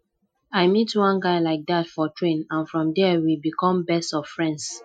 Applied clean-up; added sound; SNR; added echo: classical method Wiener filter.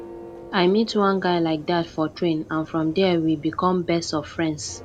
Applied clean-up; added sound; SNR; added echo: none; Church bell; 20 dB; none.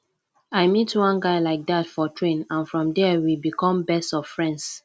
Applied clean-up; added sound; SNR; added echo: none; none; none; none.